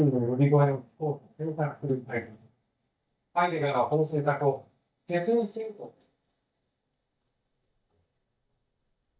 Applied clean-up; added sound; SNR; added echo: neural mask model DeepFilterNet 3.